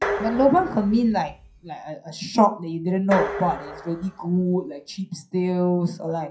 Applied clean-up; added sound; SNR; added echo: classical method WPE with log-MMSE.